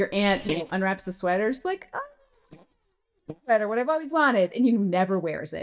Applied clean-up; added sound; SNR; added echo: neural mask model DeepFilterNet 3.